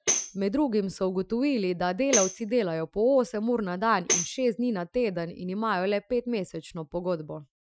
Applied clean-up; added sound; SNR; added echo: classical method Wiener filter.